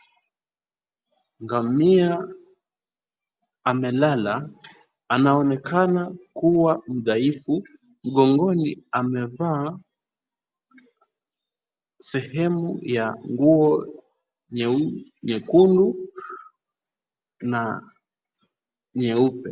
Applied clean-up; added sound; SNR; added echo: none; none; none; none.